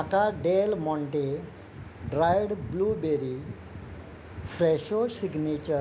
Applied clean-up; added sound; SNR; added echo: none; none; none; none.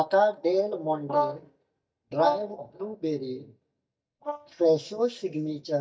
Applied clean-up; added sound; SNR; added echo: neural mask model DeepFilterNet 3.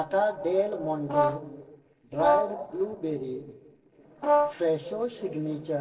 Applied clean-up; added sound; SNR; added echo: neural separator model SepFormer DNS4.